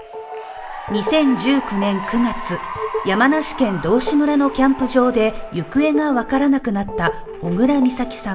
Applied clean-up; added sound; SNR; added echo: none; Applause / Cheering; 14 dB; reverberation time 0.6 s.